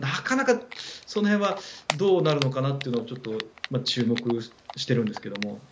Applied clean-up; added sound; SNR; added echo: none; Typing; 13 dB; none.